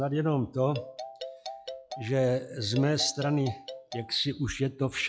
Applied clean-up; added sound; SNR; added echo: classical method log-MMSE.